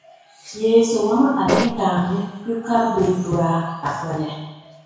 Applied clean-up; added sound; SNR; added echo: none; Fart; 0 dB; reverberation time 1.1 s.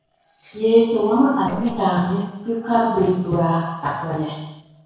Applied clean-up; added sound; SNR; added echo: neural separator model SepFormer DNS4.